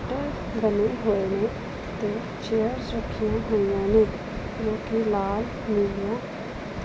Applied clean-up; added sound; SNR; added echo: none; none; none; none.